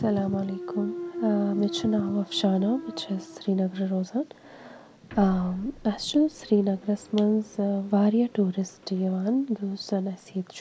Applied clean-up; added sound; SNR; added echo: none; Thump, thud; 14 dB; none.